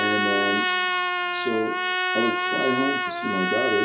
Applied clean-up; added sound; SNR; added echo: none; Trumpet; -3 dB; reverberation time 2.1 s.